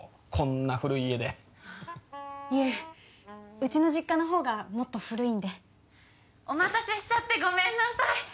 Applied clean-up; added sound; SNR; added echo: none; Wind instrument, woodwind instrument; 15 dB; none.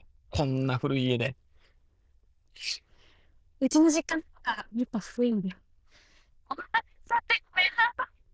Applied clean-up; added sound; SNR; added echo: neural diffusion model UNIVERSE++.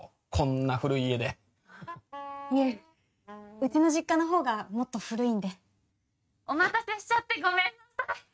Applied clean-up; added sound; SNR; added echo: neural mask model RNNoise.